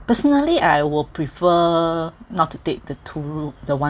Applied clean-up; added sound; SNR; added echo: none; none; none; none.